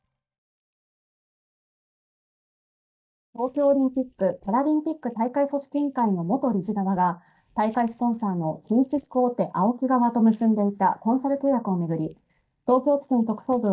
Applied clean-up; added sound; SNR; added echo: neural mask model DeepFilterNet 3.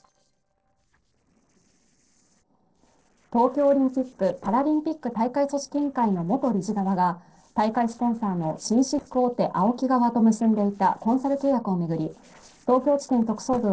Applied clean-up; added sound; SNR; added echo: neural separator model SepFormer DNS4.